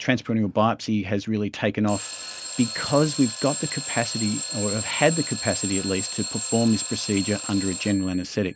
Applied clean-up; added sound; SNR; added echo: none; Alarm / Clock; 7 dB; none.